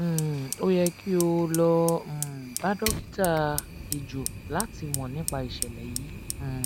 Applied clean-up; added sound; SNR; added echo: none; Fire; 8 dB; none.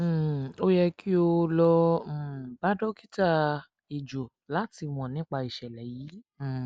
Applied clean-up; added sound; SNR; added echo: none; none; none; none.